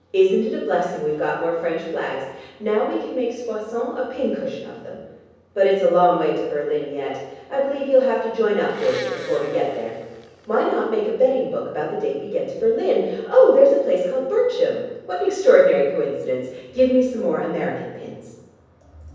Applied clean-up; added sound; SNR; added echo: none; Domestic sounds, home sounds; 17 dB; reverberation time 1.1 s.